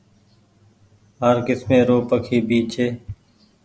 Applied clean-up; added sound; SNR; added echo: none; none; none; none.